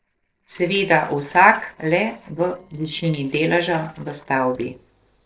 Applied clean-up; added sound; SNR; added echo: neural separator model SepFormer DNS4.